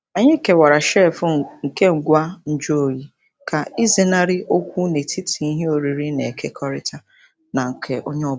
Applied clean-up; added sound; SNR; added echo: none; none; none; none.